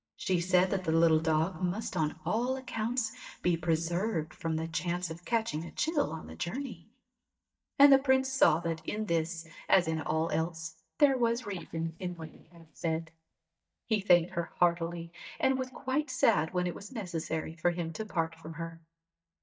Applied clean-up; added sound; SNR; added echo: neural mask model DeepFilterNet 3.